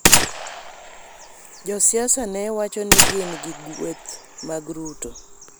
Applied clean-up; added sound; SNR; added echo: none; Gunshot, gunfire; -4 dB; none.